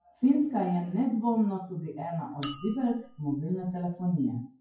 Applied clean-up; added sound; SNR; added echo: classical method WPE with log-MMSE.